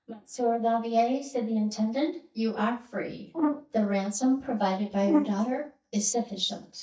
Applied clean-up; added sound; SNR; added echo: neural mask model DeepFilterNet 3.